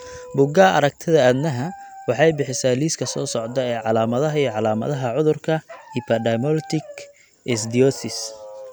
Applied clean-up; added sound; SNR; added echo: none; Dog; 19 dB; none.